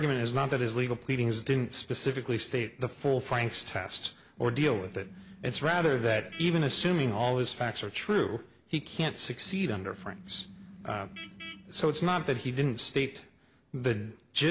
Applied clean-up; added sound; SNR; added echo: none; Vehicle horn, car horn, honking; 17 dB; none.